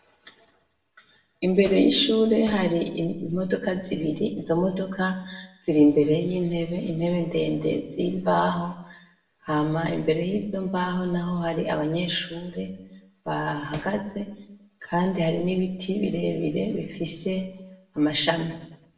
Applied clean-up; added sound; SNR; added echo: none; Hammer; 17 dB; reverberation time 0.7 s.